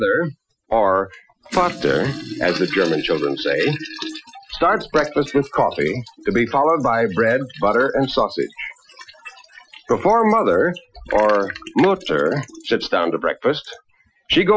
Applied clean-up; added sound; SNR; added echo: classical method Wiener filter.